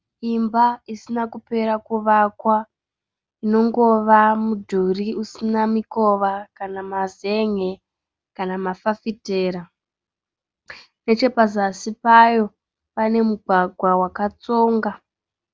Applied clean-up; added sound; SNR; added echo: none; none; none; none.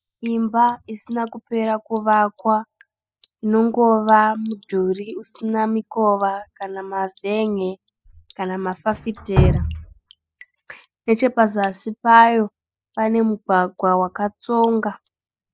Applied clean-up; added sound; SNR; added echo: classical method spectral subtraction.